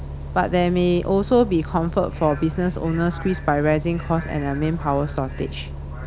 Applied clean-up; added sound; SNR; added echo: none; Bus; 9 dB; none.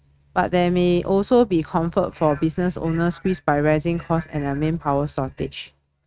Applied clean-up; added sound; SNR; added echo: neural mask model RNNoise.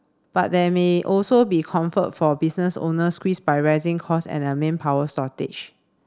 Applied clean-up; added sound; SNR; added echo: none; none; none; none.